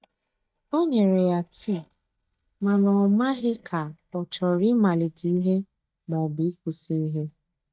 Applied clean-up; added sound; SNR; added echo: neural mask model DeepFilterNet 3.